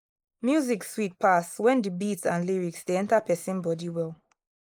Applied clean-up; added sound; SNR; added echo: neural mask model Resemble Enhance denoiser.